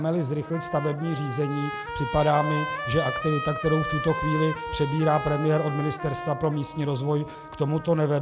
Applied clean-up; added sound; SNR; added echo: none; Trumpet; 8 dB; none.